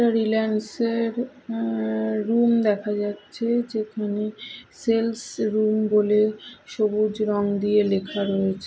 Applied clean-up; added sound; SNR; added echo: none; none; none; none.